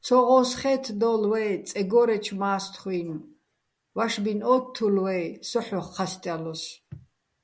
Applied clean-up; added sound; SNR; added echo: none; none; none; none.